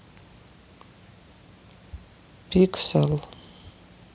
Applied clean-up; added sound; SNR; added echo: none; none; none; none.